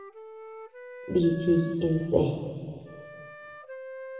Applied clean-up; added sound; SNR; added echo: none; Wind instrument, woodwind instrument; 14 dB; reverberation time 2.0 s.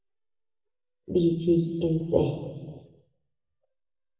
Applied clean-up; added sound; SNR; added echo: neural mask model DeepFilterNet 3.